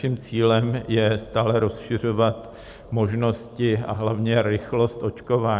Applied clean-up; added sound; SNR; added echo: none; none; none; none.